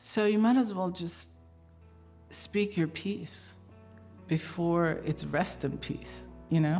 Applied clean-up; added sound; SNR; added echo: none; none; none; none.